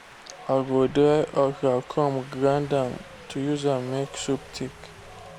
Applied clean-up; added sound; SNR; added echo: none; Wind; 19 dB; none.